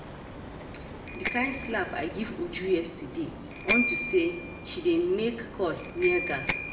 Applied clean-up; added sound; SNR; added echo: none; Bicycle bell; -3 dB; reverberation time 1.3 s.